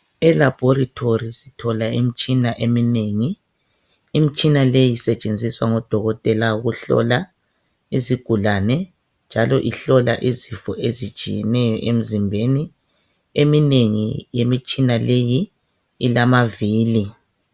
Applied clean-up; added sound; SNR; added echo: none; none; none; none.